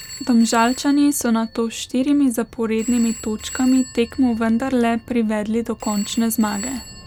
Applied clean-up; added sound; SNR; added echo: none; Telephone; 18 dB; none.